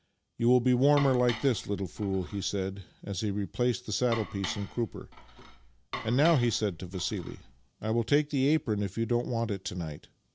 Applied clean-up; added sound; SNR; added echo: none; Dishes, pots, and pans; 14 dB; none.